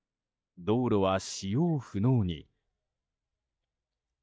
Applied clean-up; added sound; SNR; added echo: neural mask model DeepFilterNet 3.